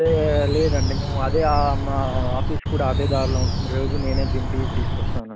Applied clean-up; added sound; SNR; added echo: none; Bird; -3 dB; none.